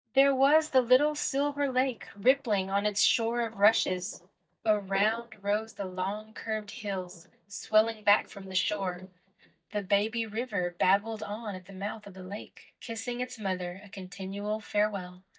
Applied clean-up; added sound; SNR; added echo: neural mask model DeepFilterNet 3.